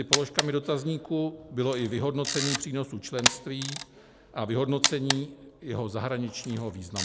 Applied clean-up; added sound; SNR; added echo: none; Camera; 3 dB; none.